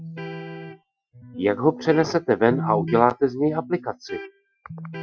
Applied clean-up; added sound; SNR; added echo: classical method Wiener filter.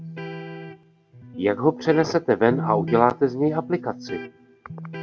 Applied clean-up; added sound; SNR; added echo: none; Electric guitar; 11 dB; none.